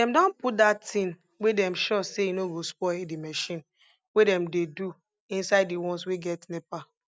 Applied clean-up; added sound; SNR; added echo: none; none; none; none.